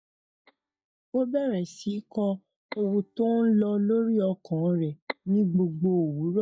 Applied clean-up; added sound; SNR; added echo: neural mask model DeepFilterNet 3.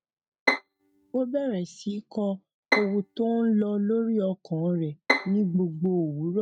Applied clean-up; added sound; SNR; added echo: neural mask model RNNoise.